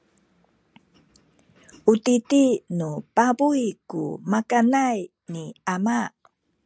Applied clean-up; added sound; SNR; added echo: none; none; none; none.